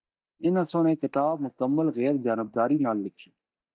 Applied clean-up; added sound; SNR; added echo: neural mask model DeepFilterNet 3.